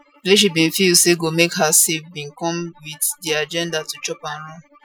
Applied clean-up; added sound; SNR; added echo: classical method Wiener filter.